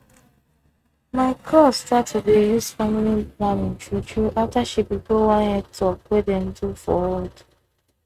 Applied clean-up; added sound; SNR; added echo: neural mask model RNNoise.